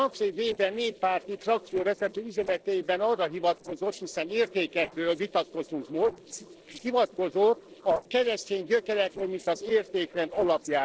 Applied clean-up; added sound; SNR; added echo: neural separator model SepFormer DNS4.